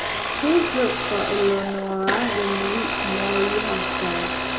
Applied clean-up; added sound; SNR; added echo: none; Domestic sounds, home sounds; 1 dB; none.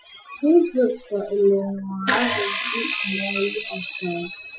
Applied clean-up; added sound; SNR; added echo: classical method Wiener filter.